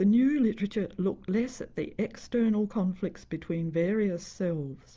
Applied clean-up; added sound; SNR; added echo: none; none; none; none.